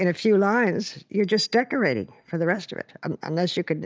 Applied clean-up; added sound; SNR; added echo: neural mask model DeepFilterNet 3.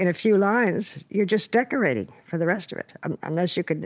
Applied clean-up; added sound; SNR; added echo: none; none; none; none.